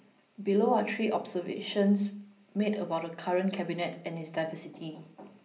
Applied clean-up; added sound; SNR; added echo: none; none; none; reverberation time 0.5 s.